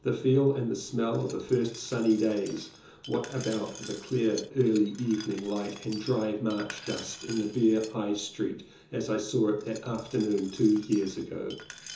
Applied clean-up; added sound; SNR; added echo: none; Glass; 19 dB; reverberation time 0.6 s.